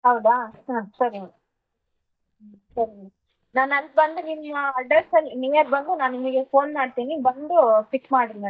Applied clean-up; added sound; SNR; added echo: neural mask model DeepFilterNet 3.